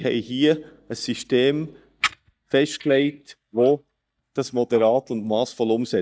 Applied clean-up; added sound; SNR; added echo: neural mask model DeepFilterNet 3.